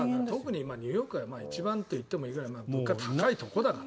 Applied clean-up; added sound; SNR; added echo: none; Wind instrument, woodwind instrument; 13 dB; none.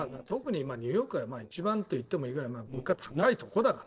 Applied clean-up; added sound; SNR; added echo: neural separator model SepFormer DNS4.